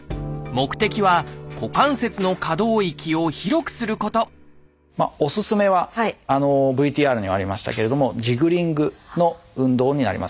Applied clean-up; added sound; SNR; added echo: none; none; none; none.